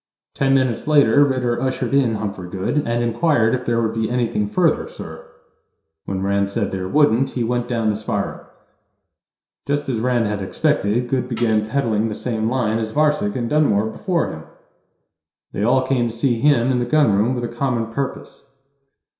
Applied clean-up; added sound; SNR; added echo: none; Tambourine; 7 dB; reverberation time 0.7 s.